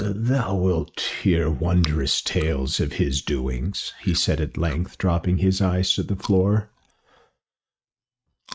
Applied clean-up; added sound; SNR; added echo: neural mask model RNNoise.